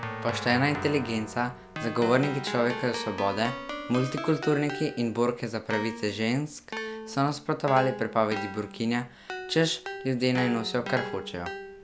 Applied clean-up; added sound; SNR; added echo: none; Keyboard (musical); 9 dB; none.